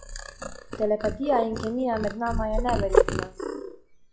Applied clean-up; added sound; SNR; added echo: classical method log-MMSE.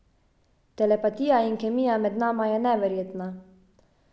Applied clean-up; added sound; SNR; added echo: none; none; none; none.